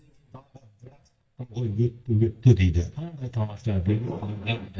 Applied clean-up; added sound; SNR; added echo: neural mask model DeepFilterNet 3.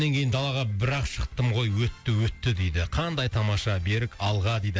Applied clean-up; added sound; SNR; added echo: none; none; none; none.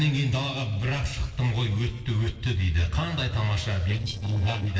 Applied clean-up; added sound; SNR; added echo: neural separator model SepFormer DNS4.